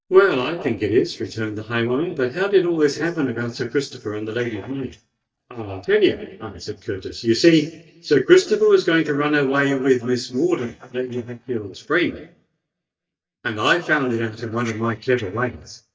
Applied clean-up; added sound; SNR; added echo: neural mask model DeepFilterNet 3.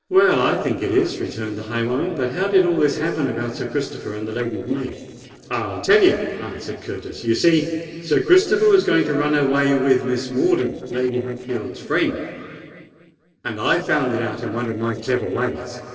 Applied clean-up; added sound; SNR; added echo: neural separator model SepFormer DNS4.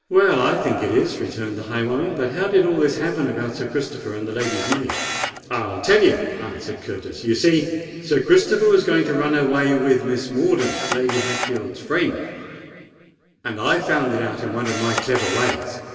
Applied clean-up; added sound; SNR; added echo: none; Camera; 6 dB; reverberation time 2.7 s.